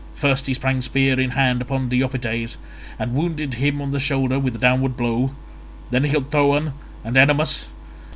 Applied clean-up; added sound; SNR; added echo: none; none; none; none.